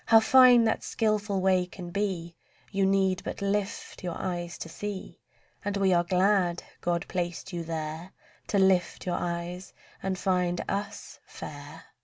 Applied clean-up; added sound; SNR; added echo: none; none; none; none.